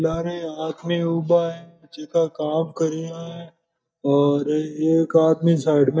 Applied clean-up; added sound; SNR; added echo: neural mask model DeepFilterNet 3.